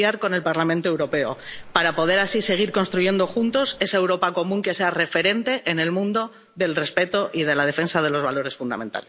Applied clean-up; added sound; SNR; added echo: none; Cricket; 13 dB; none.